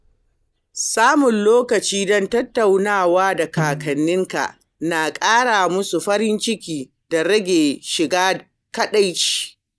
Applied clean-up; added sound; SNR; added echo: neural mask model DeepFilterNet 3.